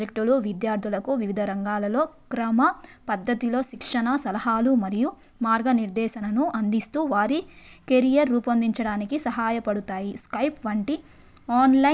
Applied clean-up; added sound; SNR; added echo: none; none; none; none.